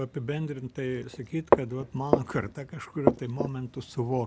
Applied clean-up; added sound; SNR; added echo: none; Walk, footsteps; -2 dB; none.